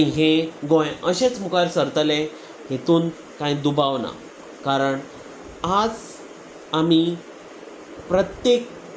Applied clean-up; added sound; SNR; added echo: none; none; none; none.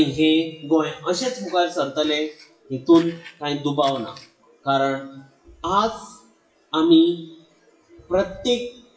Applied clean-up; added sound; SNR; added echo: classical method WPE with log-MMSE.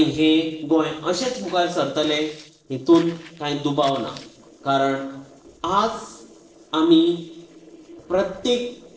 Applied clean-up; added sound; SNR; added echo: neural separator model SepFormer DNS4.